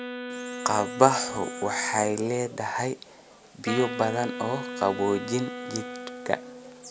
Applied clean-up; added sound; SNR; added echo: none; Wind instrument, woodwind instrument; 9 dB; none.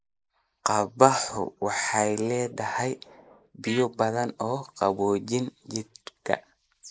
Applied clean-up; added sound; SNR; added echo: neural mask model Resemble Enhance denoiser.